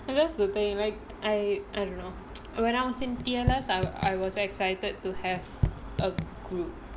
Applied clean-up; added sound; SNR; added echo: none; Raindrop / Drip; 4 dB; none.